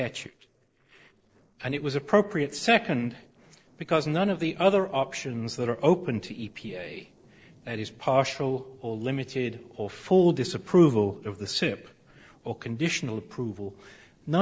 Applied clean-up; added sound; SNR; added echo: neural separator model SepFormer DNS4.